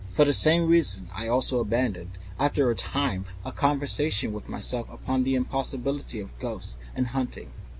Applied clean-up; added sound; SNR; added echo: none; none; none; none.